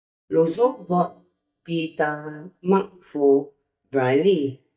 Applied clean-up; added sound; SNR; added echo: neural mask model DeepFilterNet 3.